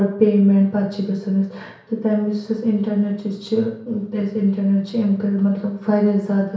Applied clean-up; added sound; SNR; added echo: none; none; none; reverberation time 0.6 s.